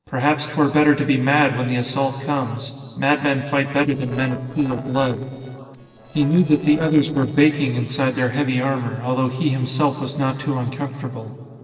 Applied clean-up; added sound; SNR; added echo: neural separator model SepFormer DNS4.